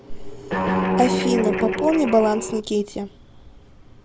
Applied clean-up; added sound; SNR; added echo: none; Guitar; 0 dB; none.